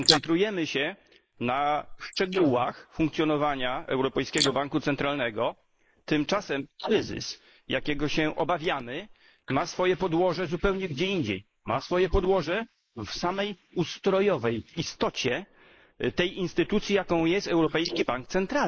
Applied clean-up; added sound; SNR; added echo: neural mask model Resemble Enhance denoiser.